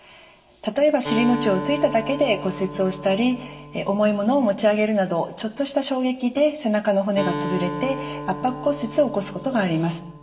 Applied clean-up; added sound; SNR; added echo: none; Acoustic guitar; 11 dB; reverberation time 0.7 s.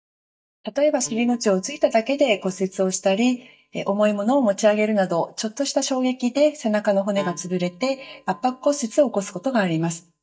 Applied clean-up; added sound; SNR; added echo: neural mask model DeepFilterNet 3.